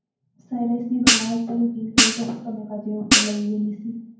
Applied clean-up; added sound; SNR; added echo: none; Hi-hat; -4 dB; reverberation time 0.9 s.